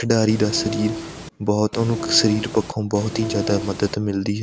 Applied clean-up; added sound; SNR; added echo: none; Train; 8 dB; none.